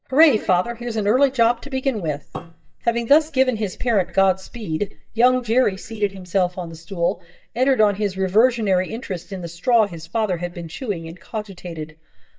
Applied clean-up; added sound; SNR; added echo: neural mask model DeepFilterNet 3.